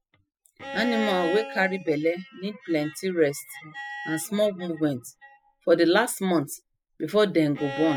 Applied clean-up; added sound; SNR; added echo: classical method spectral subtraction.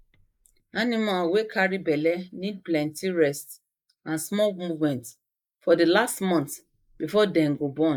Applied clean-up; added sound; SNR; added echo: neural mask model Resemble Enhance denoiser.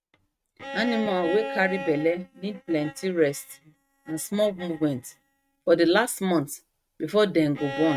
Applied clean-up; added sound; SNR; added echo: neural mask model RNNoise.